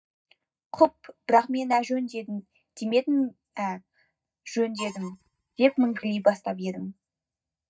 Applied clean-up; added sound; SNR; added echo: neural mask model DeepFilterNet 3.